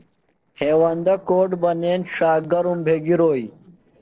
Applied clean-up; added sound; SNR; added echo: neural separator model SepFormer DNS4.